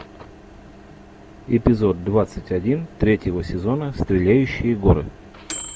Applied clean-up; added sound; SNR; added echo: none; Microwave oven; 19 dB; none.